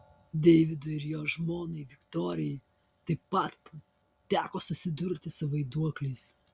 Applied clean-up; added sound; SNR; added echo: none; none; none; none.